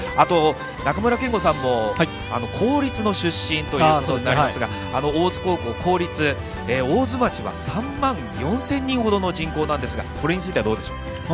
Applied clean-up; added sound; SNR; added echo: none; none; none; none.